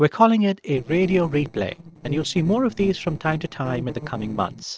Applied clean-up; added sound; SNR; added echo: neural separator model SepFormer DNS4.